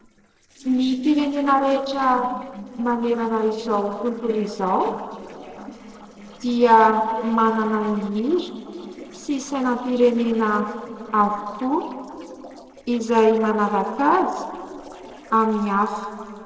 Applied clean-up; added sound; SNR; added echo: neural separator model SepFormer DNS4.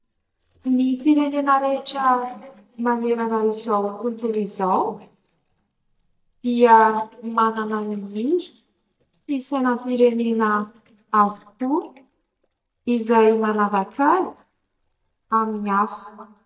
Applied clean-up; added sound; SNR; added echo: neural mask model DeepFilterNet 3.